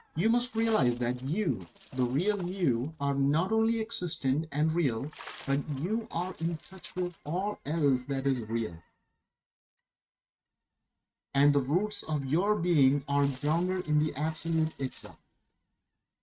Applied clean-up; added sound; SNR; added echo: neural mask model RNNoise.